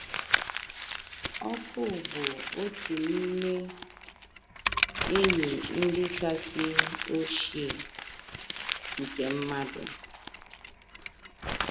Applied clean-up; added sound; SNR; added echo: none; Mechanisms + Crumpling, crinkling; 0 dB; none.